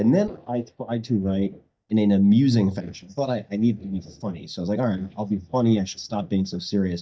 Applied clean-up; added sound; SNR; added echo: neural mask model DeepFilterNet 3.